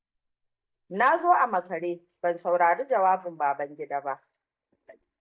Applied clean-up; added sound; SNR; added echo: neural mask model DeepFilterNet 3.